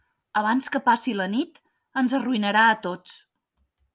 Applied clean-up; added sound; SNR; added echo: none; none; none; none.